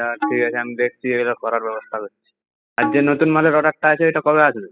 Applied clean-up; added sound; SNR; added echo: classical method spectral subtraction.